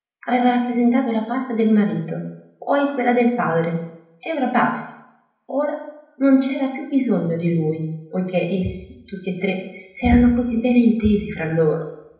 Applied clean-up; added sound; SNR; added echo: none; none; none; reverberation time 0.8 s.